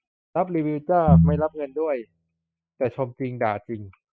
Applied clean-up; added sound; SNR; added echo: classical method spectral subtraction.